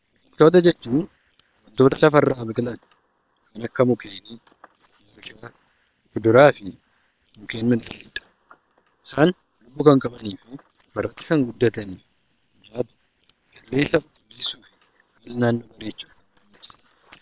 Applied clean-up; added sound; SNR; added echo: neural separator model SepFormer WHAM!.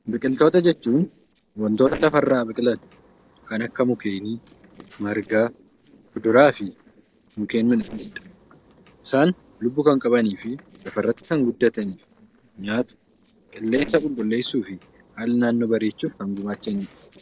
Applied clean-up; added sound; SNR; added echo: neural separator model SepFormer DNS4.